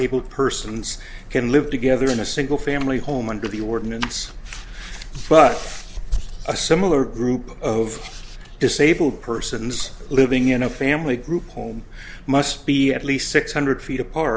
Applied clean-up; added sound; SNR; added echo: none; none; none; none.